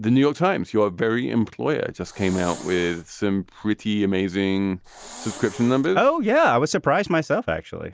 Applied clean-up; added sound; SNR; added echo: none; Hiss; 20 dB; none.